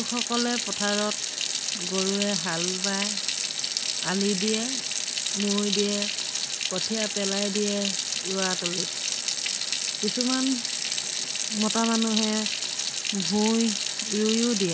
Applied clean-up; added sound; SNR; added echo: none; Sink (filling or washing) / Water tap, faucet; -1 dB; none.